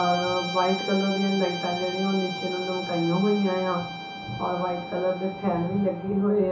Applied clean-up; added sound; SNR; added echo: none; Guitar; 9 dB; reverberation time 0.8 s.